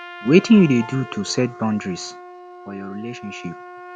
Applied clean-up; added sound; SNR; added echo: none; Trumpet; 17 dB; none.